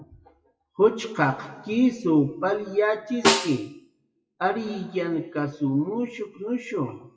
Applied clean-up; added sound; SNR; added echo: classical method WPE with log-MMSE.